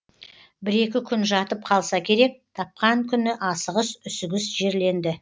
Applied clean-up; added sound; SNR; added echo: none; none; none; none.